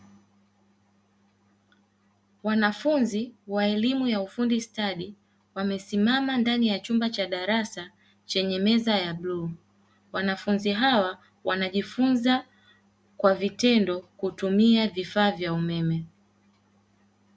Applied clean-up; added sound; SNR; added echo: none; none; none; none.